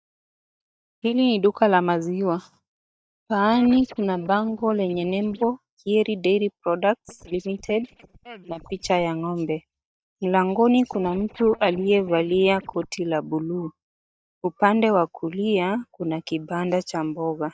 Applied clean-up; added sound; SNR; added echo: neural mask model DeepFilterNet 3.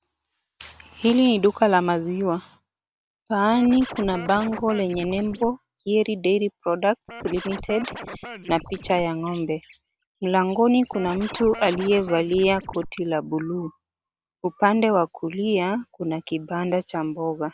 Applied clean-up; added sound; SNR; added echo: none; Scratching (performance technique); 13 dB; none.